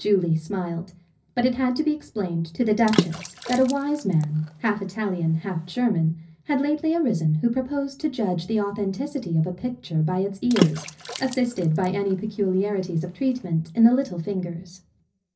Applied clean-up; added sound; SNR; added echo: none; Water / Splash, splatter; 7 dB; reverberation time 0.4 s.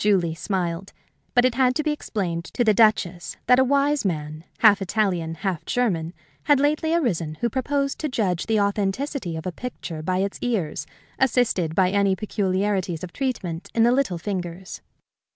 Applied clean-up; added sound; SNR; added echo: none; none; none; none.